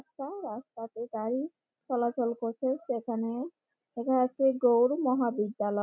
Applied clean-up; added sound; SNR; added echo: none; none; none; none.